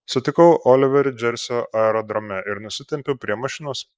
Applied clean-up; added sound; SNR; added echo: neural mask model Resemble Enhance denoiser.